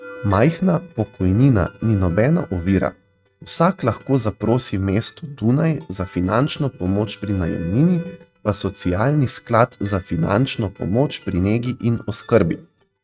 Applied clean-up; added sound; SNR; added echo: neural mask model RNNoise.